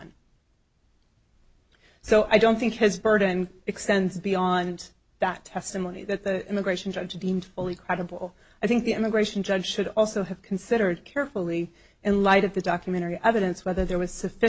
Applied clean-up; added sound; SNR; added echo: none; none; none; none.